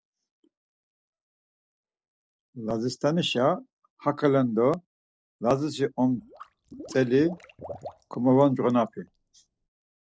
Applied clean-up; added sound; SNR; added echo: neural separator model SepFormer DNS4.